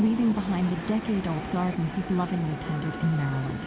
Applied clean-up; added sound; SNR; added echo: none; Train; 9 dB; reverberation time 0.8 s.